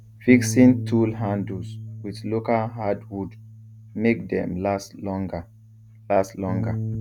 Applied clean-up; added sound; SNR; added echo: none; Bass guitar; 9 dB; none.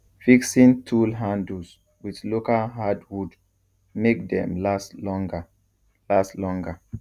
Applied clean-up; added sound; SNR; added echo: none; none; none; none.